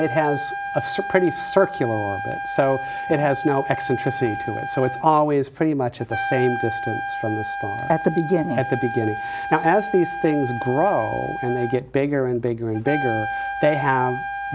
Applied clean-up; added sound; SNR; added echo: none; Trumpet; 7 dB; none.